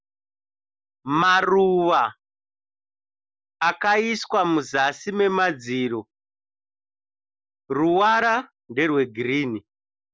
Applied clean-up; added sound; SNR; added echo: none; none; none; none.